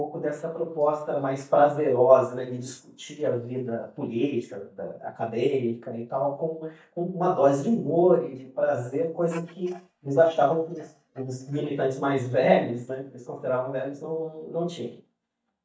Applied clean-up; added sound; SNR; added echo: neural mask model DeepFilterNet 3.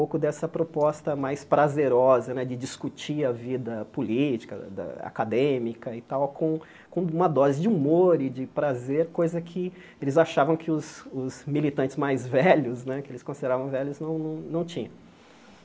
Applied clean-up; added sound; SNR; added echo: none; none; none; none.